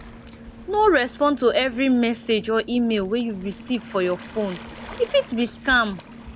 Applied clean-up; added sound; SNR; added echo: none; Waves, surf; 17 dB; none.